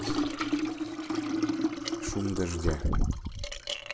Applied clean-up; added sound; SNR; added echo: none; Liquid; 0 dB; none.